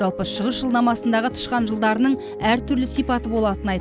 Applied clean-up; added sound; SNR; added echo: none; none; none; none.